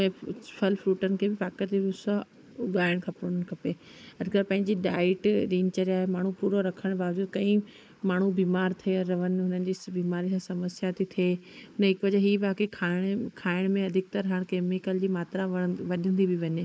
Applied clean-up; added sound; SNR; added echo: neural mask model Resemble Enhance denoiser.